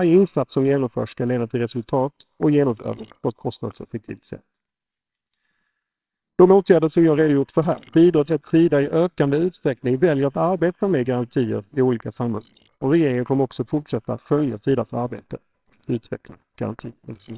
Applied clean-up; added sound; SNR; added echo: neural separator model SepFormer WHAMR!.